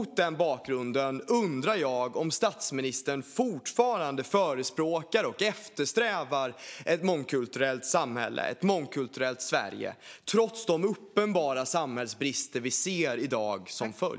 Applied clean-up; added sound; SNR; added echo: none; none; none; none.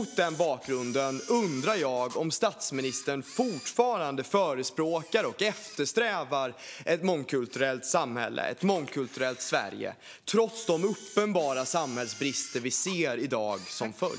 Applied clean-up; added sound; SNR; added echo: none; Camera; 19 dB; none.